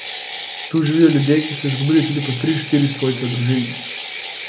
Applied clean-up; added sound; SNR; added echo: none; Ratchet, pawl; 11 dB; none.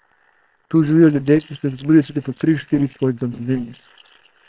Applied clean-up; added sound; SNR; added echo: neural separator model SepFormer WHAM!.